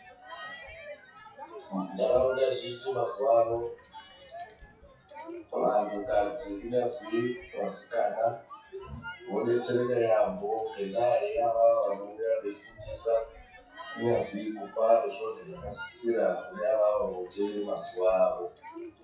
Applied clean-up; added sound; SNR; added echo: classical method WPE with log-MMSE.